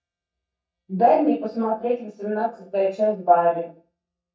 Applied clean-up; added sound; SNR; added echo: neural mask model DeepFilterNet 3.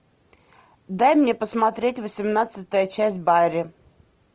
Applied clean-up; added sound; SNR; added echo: none; none; none; none.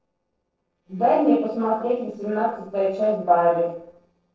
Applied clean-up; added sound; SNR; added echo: neural separator model SepFormer DNS4.